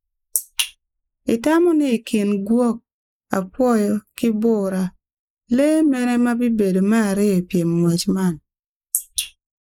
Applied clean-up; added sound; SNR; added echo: neural mask model Resemble Enhance denoiser.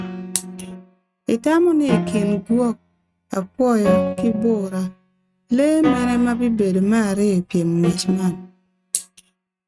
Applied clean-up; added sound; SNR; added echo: neural mask model RNNoise.